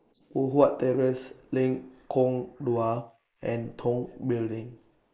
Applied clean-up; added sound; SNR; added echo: neural mask model Resemble Enhance denoiser.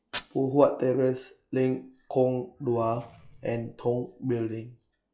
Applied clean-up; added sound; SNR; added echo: classical method log-MMSE.